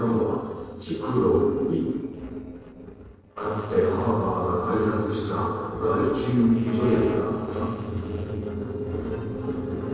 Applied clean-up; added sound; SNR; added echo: neural separator model SepFormer DNS4.